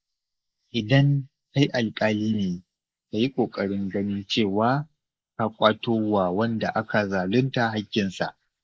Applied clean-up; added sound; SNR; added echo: neural mask model Resemble Enhance denoiser.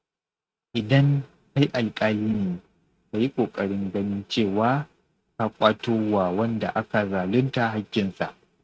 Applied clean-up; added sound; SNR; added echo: neural mask model RNNoise.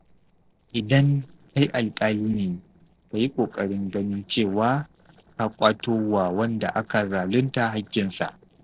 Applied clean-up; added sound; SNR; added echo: neural separator model SepFormer DNS4.